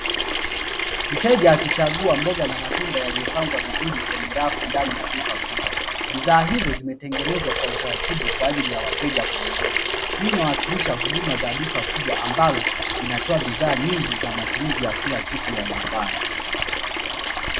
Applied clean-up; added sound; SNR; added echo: none; Sink (filling or washing) / Water tap, faucet; -1 dB; none.